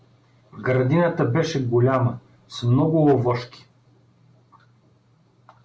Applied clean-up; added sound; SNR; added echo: none; none; none; none.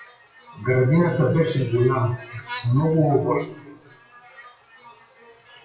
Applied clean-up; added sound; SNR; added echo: classical method WPE with log-MMSE.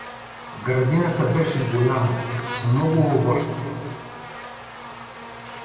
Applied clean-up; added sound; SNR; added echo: none; Buzz; 12 dB; reverberation time 2.3 s.